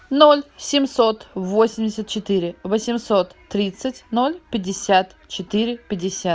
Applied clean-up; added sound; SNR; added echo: none; none; none; none.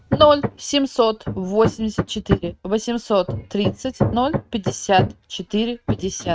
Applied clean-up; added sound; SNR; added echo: neural mask model RNNoise.